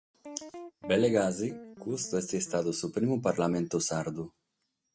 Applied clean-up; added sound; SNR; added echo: neural mask model RNNoise.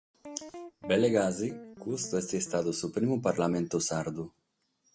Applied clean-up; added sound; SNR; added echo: none; Guitar; 15 dB; none.